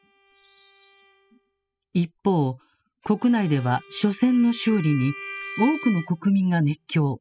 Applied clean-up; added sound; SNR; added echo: classical method spectral subtraction.